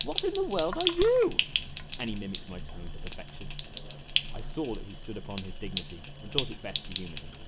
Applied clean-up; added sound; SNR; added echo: none; Sink (filling or washing); -2 dB; none.